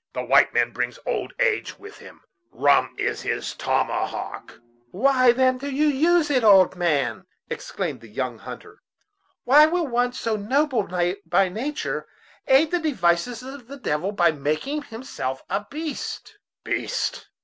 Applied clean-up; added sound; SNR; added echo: none; none; none; none.